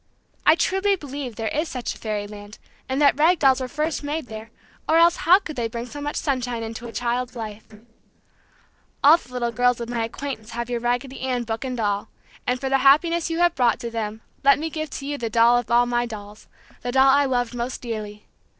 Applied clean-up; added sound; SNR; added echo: neural separator model SepFormer DNS4.